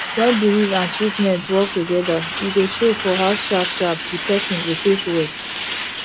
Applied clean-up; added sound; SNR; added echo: none; Truck; 6 dB; none.